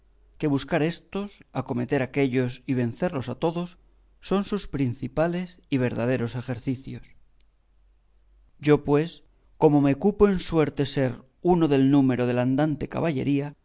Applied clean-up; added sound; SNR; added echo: none; none; none; none.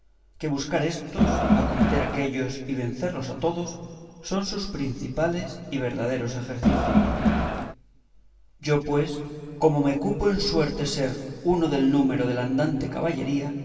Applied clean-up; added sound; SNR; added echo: none; Crowd; -4 dB; reverberation time 2.7 s.